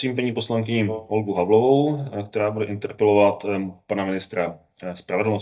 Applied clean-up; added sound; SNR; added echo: neural mask model DeepFilterNet 3.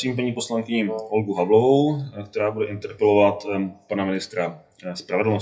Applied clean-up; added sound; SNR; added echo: classical method WPE with log-MMSE.